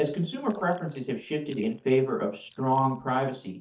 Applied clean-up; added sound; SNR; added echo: neural mask model DeepFilterNet 3.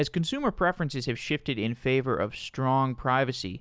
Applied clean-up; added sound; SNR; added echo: none; none; none; none.